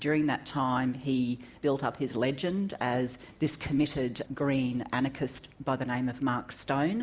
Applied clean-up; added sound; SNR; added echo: none; none; none; none.